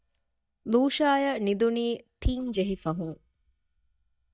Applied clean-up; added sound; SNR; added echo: neural mask model DeepFilterNet 3.